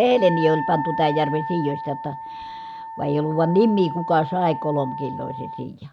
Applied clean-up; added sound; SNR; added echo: none; Wind instrument, woodwind instrument; 8 dB; none.